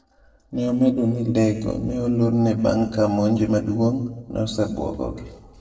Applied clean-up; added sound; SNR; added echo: neural separator model SepFormer DNS4.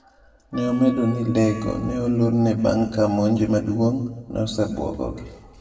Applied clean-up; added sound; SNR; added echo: none; Wind instrument, woodwind instrument; 19 dB; reverberation time 1.0 s.